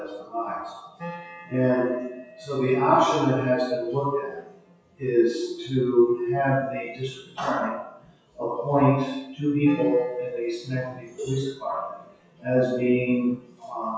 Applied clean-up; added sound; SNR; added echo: classical method WPE with log-MMSE.